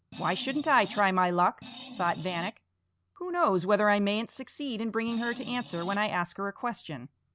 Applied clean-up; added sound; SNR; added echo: none; Screech; 16 dB; none.